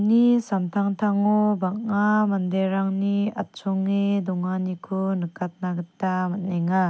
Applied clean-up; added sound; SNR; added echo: none; none; none; none.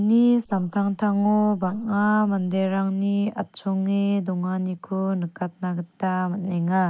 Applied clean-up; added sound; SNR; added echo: neural mask model Resemble Enhance denoiser.